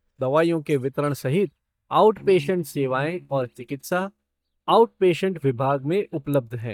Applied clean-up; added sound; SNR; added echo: neural mask model DeepFilterNet 3.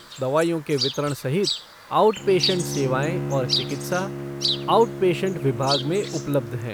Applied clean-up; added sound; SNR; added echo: none; Bowed string instrument + Chirp, tweet; 6 dB; none.